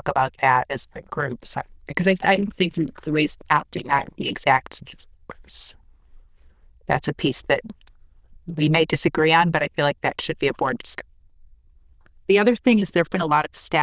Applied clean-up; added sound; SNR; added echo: neural diffusion model UNIVERSE++.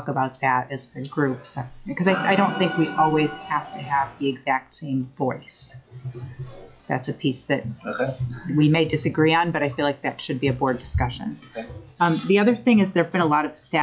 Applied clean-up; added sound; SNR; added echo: classical method log-MMSE.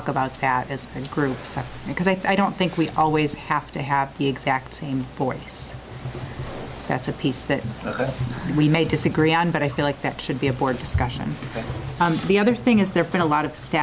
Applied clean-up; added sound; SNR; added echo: none; none; none; none.